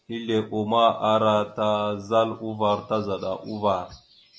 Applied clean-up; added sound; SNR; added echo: none; none; none; none.